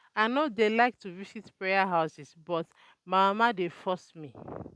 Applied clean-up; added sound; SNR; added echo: none; none; none; none.